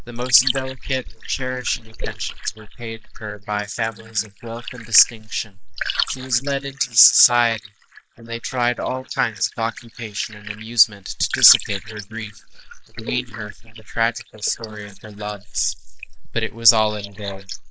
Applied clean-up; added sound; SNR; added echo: neural mask model Resemble Enhance denoiser.